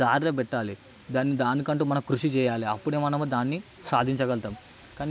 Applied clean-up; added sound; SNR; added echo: none; none; none; none.